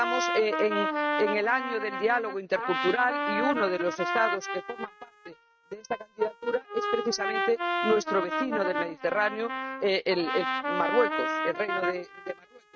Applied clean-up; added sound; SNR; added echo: neural mask model RNNoise.